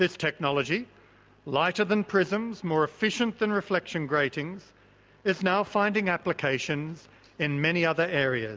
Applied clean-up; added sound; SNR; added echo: none; none; none; none.